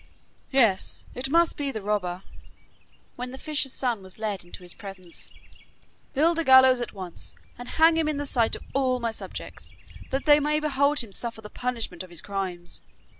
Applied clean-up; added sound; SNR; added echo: none; Bird vocalization, bird call, bird song; 19 dB; none.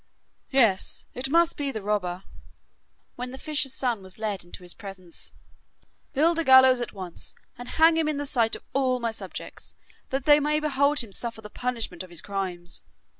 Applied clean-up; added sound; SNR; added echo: none; none; none; none.